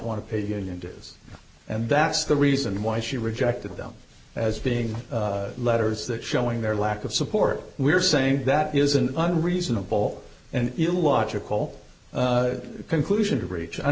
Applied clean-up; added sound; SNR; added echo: none; none; none; none.